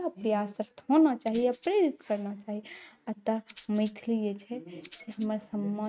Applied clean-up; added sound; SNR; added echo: neural mask model RNNoise.